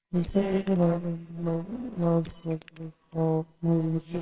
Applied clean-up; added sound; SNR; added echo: neural separator model SepFormer WHAMR!.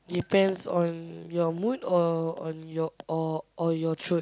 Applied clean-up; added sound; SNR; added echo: none; none; none; none.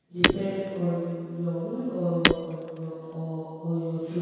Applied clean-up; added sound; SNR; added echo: none; Shatter; 0 dB; reverberation time 2.0 s.